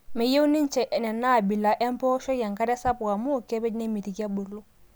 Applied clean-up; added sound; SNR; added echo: none; none; none; none.